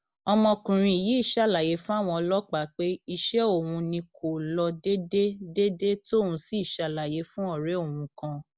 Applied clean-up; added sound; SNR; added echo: none; none; none; none.